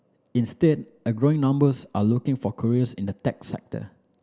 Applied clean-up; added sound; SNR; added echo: none; none; none; none.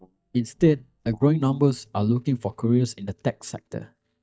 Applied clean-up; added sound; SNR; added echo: neural mask model DeepFilterNet 3.